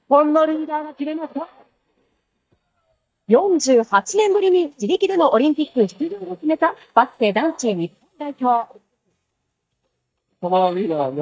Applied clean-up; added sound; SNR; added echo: neural mask model DeepFilterNet 3.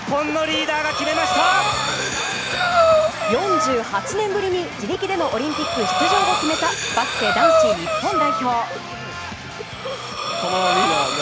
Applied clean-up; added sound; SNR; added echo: none; Breathing; -2 dB; none.